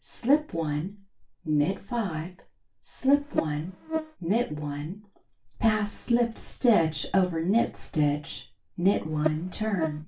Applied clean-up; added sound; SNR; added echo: none; Buzz; 5 dB; reverberation time 0.2 s.